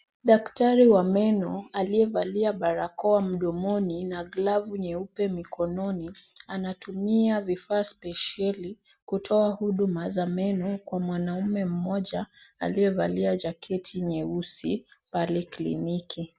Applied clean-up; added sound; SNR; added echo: none; none; none; none.